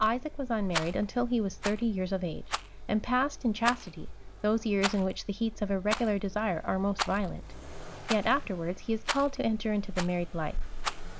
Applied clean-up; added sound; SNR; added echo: none; Rattle + Accelerating, revving, vroom; 6 dB; none.